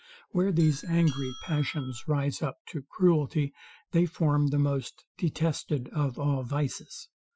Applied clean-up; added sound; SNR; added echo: classical method Wiener filter.